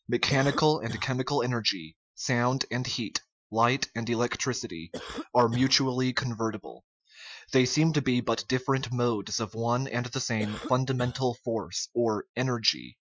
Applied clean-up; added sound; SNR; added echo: classical method Wiener filter.